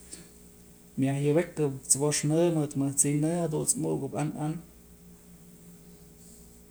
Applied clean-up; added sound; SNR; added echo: none; none; none; none.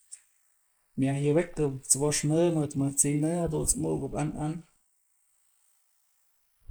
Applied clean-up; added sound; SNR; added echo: neural mask model Resemble Enhance denoiser.